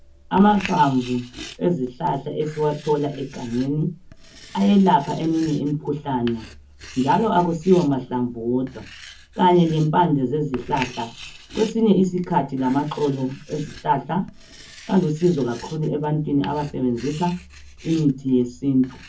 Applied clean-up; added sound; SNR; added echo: none; Writing; 19 dB; reverberation time 0.3 s.